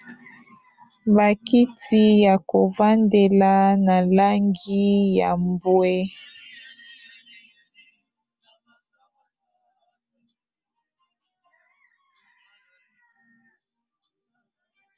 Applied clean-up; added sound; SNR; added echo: none; none; none; none.